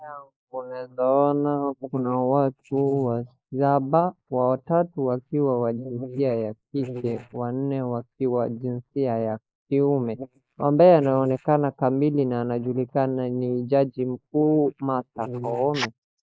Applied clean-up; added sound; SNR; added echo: neural mask model Resemble Enhance denoiser.